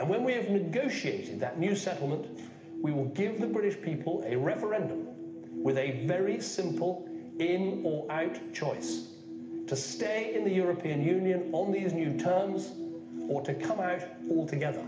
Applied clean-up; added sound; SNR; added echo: none; none; none; reverberation time 1.0 s.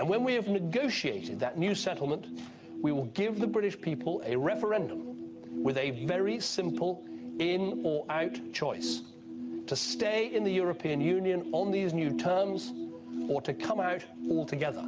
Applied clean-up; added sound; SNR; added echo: none; none; none; none.